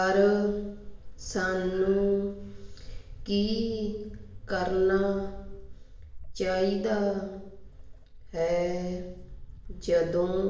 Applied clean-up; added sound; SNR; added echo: none; Walk, footsteps; 12 dB; reverberation time 0.9 s.